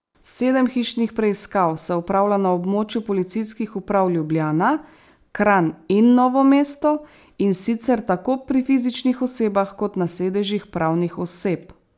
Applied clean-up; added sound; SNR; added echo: none; none; none; none.